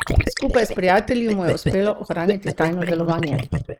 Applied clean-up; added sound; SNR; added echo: neural mask model Resemble Enhance denoiser.